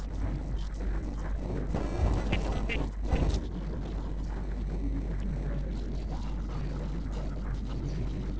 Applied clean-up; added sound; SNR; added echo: neural separator model SepFormer DNS4.